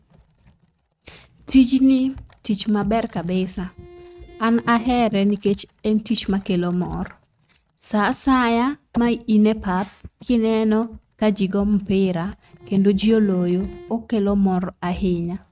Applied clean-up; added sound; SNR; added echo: neural mask model RNNoise.